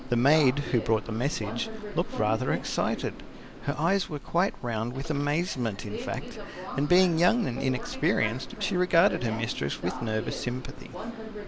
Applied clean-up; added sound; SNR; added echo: none; Subway, metro, underground; 11 dB; none.